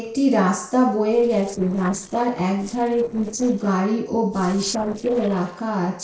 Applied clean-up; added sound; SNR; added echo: neural separator model SepFormer DNS4.